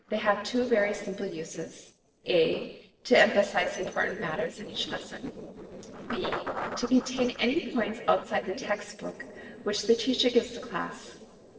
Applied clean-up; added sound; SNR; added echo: neural separator model SepFormer DNS4.